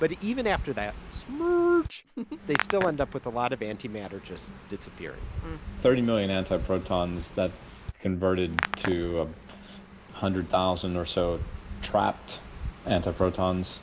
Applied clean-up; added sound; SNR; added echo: none; Hands; 10 dB; none.